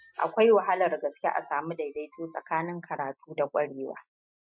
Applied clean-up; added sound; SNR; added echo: classical method Wiener filter.